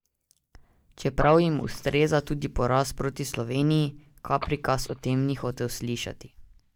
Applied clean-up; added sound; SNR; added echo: neural mask model DeepFilterNet 3.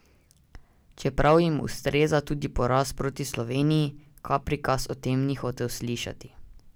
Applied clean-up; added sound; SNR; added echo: none; none; none; none.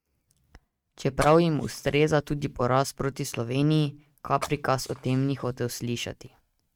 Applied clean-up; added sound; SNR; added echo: neural mask model RNNoise.